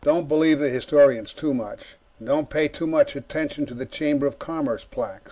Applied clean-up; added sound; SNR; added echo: none; none; none; none.